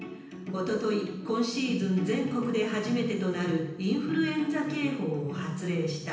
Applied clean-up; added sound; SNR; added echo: none; none; none; reverberation time 0.9 s.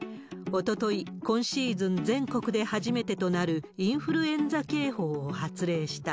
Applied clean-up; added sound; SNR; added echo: none; none; none; none.